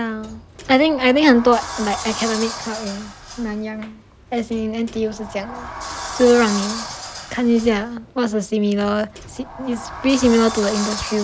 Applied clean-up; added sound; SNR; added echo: none; Sliding door; 12 dB; none.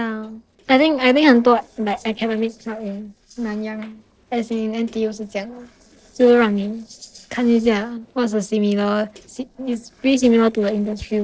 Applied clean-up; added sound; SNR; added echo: neural separator model SepFormer DNS4.